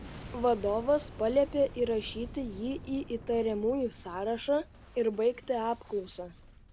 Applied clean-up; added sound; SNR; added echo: none; Boom; 16 dB; none.